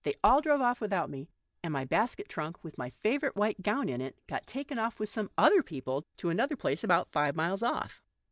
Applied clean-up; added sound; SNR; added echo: none; none; none; none.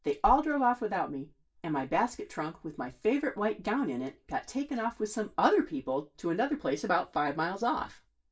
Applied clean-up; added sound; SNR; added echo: none; none; none; reverberation time 0.2 s.